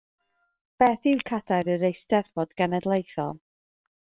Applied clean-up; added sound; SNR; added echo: neural separator model SepFormer WHAM!.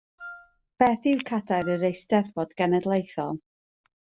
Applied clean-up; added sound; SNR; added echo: none; Wind instrument, woodwind instrument; 18 dB; none.